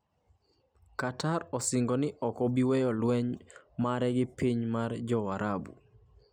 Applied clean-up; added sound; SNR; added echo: none; none; none; none.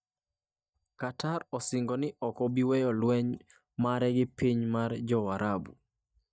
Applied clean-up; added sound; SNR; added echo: neural mask model DeepFilterNet 3.